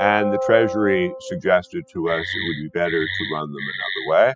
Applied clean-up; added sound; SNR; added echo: classical method spectral subtraction.